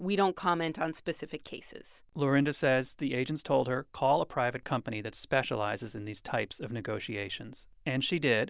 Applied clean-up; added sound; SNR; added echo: none; none; none; none.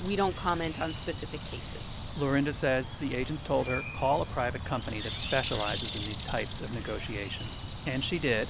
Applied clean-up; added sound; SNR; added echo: none; Bird; 6 dB; none.